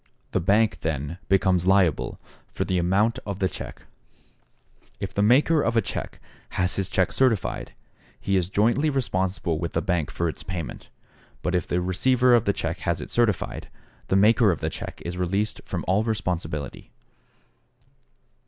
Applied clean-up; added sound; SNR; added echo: none; none; none; none.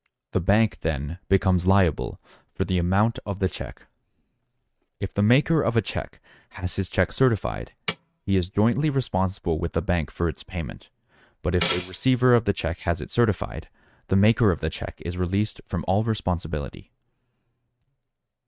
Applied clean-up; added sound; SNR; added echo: neural mask model RNNoise.